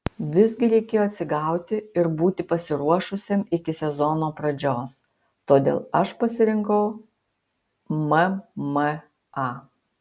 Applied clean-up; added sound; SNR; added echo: none; none; none; none.